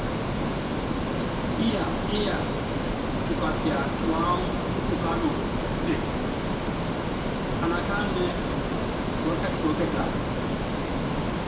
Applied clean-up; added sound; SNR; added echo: none; Ocean; -5 dB; reverberation time 2.1 s.